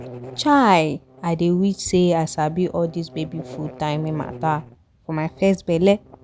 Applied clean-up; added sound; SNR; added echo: none; Buzz; 20 dB; none.